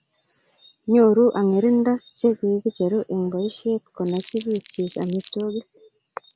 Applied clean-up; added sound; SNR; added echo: none; Crumpling, crinkling; 18 dB; none.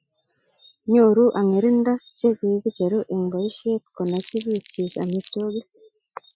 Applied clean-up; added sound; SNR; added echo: classical method Wiener filter.